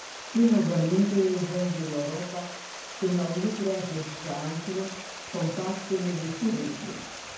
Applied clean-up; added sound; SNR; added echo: none; Stream; 12 dB; reverberation time 0.9 s.